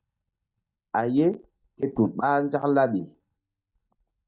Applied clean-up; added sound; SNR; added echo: neural mask model DeepFilterNet 3.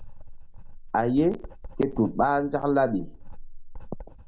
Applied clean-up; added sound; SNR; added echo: none; Writing; 11 dB; none.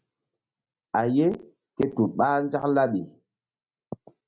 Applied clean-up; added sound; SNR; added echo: none; none; none; none.